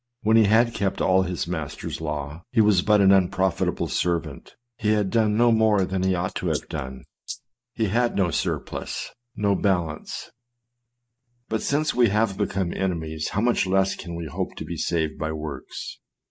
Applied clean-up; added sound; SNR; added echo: neural mask model Resemble Enhance denoiser.